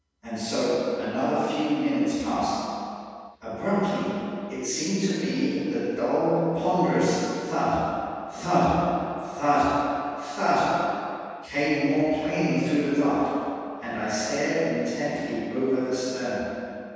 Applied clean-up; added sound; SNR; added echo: none; none; none; reverberation time 2.1 s.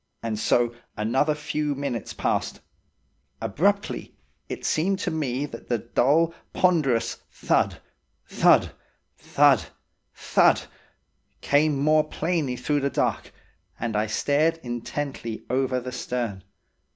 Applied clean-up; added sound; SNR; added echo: none; none; none; none.